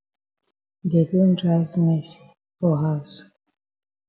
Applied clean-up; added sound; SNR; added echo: none; none; none; none.